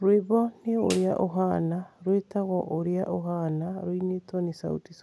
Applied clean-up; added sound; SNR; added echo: none; Snare drum; 18 dB; none.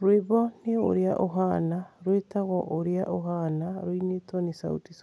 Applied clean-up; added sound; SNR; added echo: none; none; none; none.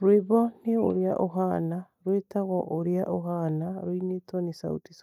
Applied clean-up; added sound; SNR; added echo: neural mask model DeepFilterNet 3.